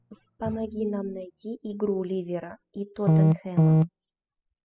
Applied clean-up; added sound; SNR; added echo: classical method spectral subtraction.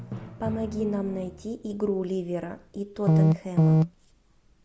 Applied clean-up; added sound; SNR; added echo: none; Drum; 16 dB; none.